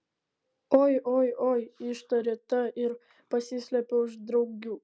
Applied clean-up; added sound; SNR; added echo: none; none; none; none.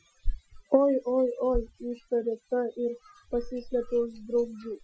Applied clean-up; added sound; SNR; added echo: classical method Wiener filter.